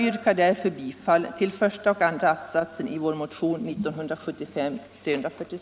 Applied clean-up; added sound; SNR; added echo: none; none; none; none.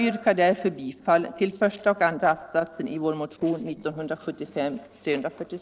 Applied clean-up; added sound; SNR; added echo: neural separator model SepFormer DNS4.